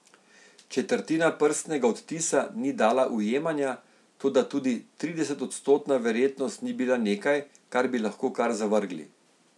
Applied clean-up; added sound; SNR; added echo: none; none; none; none.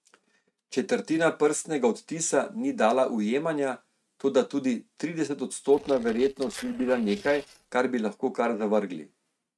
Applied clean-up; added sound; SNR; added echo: neural mask model RNNoise.